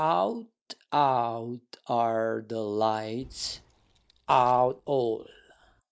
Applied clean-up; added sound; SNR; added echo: neural mask model DeepFilterNet 3.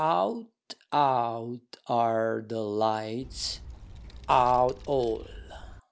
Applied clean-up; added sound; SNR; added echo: none; Wind; 16 dB; none.